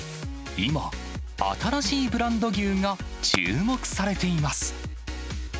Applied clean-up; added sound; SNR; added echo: none; Fireworks; 15 dB; none.